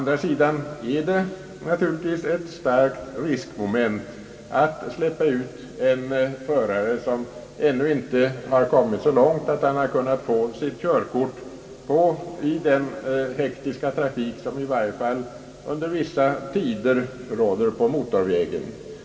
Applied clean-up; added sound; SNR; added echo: none; none; none; reverberation time 2.3 s.